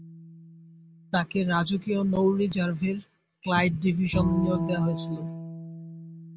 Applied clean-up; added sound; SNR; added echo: none; Bowed string instrument; 9 dB; none.